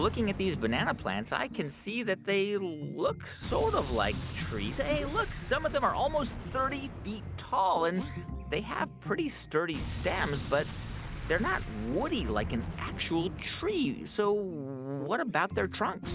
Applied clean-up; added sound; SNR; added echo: none; Explosion; 10 dB; none.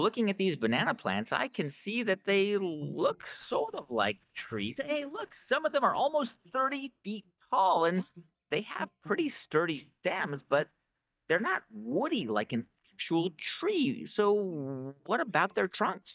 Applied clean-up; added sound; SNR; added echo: neural mask model DeepFilterNet 3.